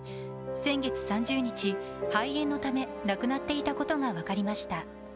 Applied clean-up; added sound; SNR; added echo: none; none; none; none.